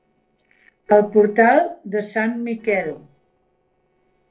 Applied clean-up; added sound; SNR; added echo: neural separator model SepFormer DNS4.